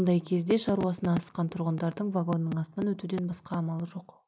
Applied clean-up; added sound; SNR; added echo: none; none; none; none.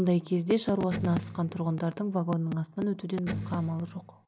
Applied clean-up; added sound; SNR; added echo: none; Electric guitar; 9 dB; none.